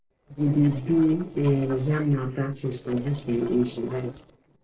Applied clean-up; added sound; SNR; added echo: neural separator model SepFormer DNS4.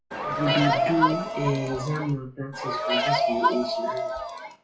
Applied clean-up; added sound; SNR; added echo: classical method WPE with log-MMSE.